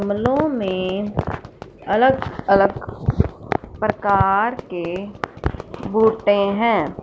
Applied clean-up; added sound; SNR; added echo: none; Fireworks; 19 dB; none.